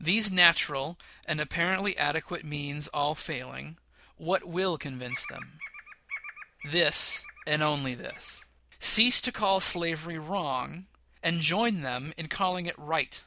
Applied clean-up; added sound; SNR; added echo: none; Bird vocalization, bird call, bird song; 15 dB; none.